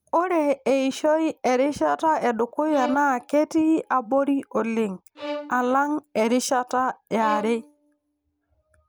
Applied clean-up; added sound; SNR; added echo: none; Bowed string instrument; 15 dB; none.